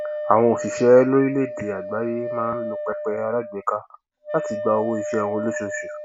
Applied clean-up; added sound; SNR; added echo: none; Wind instrument, woodwind instrument; 8 dB; none.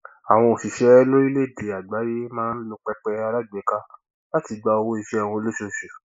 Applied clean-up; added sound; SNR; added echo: neural mask model Resemble Enhance denoiser.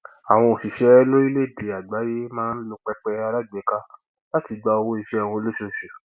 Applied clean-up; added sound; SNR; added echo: none; none; none; none.